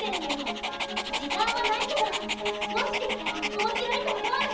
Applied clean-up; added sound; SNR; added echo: none; Dog; 2 dB; reverberation time 0.7 s.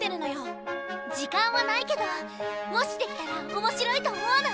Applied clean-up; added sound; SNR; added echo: none; none; none; none.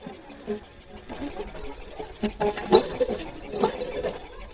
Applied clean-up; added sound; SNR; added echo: neural mask model DeepFilterNet 3.